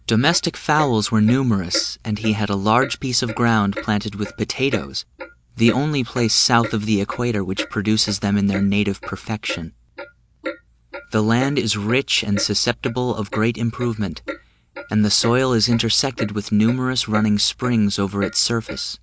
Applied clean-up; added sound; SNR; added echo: none; Clock; 15 dB; none.